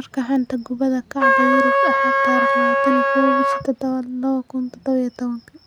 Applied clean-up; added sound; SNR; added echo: none; Trumpet; -5 dB; none.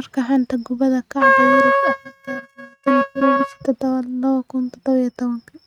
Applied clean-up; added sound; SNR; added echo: neural mask model RNNoise.